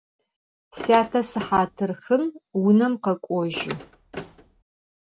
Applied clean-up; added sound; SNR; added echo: none; Car; 13 dB; none.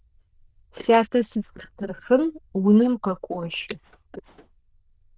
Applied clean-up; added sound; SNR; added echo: neural diffusion model UNIVERSE++.